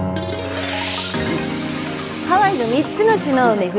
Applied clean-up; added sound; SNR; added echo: none; Piano; 11 dB; none.